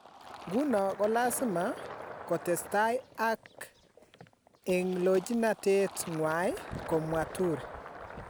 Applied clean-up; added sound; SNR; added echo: none; Fill (with liquid); 14 dB; none.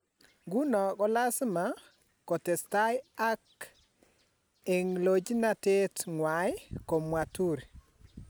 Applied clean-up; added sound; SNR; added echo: none; none; none; none.